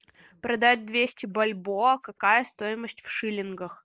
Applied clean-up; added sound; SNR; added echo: neural mask model Resemble Enhance denoiser.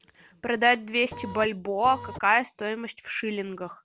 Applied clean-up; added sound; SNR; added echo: none; Printer; 11 dB; none.